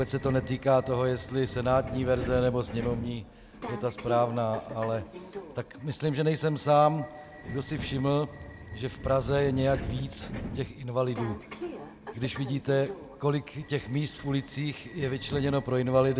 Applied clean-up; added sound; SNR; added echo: none; Subway, metro, underground; 12 dB; none.